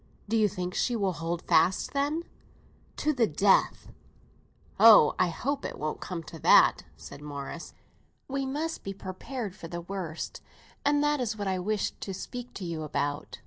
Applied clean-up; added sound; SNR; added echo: none; none; none; none.